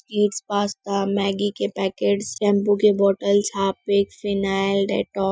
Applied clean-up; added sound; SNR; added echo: classical method Wiener filter.